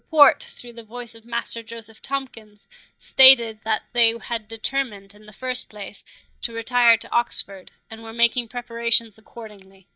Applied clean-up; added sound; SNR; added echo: neural mask model DeepFilterNet 3.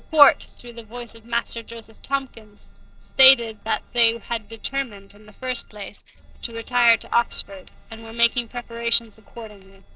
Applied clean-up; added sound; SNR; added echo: neural separator model SepFormer DNS4.